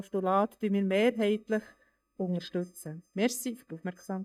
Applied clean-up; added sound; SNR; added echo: neural mask model DeepFilterNet 3.